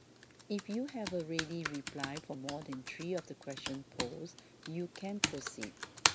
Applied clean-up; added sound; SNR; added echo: none; Computer keyboard; -1 dB; none.